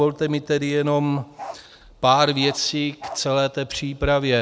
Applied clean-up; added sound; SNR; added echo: none; Bark; 16 dB; none.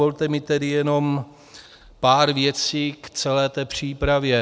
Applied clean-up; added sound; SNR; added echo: none; none; none; none.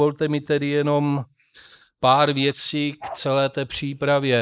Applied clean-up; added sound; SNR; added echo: neural mask model Resemble Enhance denoiser.